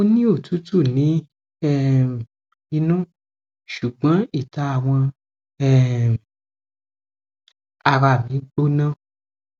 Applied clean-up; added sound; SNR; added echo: none; none; none; none.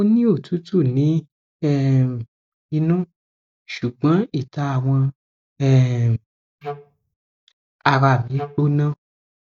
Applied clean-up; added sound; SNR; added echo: neural mask model DeepFilterNet 3.